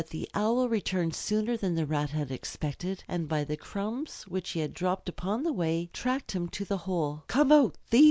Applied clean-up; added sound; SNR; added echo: none; none; none; none.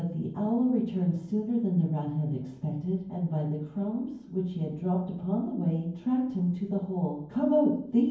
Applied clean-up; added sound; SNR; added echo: none; none; none; reverberation time 0.9 s.